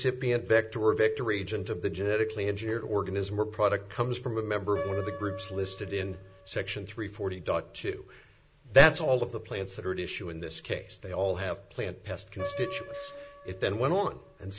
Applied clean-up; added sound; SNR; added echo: none; Piano; 16 dB; none.